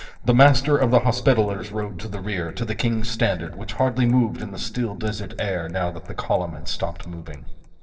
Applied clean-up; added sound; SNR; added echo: neural separator model SepFormer DNS4.